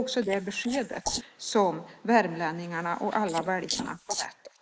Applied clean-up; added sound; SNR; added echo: neural mask model Resemble Enhance denoiser.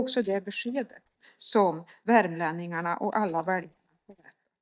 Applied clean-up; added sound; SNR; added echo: neural mask model DeepFilterNet 3.